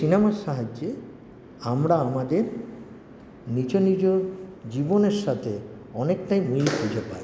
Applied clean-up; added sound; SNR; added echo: none; none; none; none.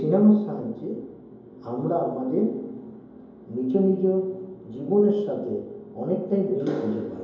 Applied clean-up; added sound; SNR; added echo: none; none; none; reverberation time 2.8 s.